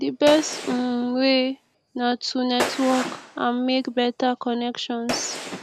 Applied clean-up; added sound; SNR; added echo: none; Gunshot, gunfire; 11 dB; none.